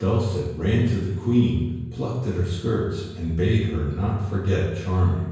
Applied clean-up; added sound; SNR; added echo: none; none; none; reverberation time 1.0 s.